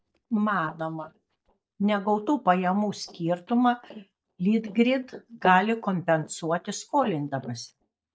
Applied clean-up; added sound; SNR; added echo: neural mask model DeepFilterNet 3.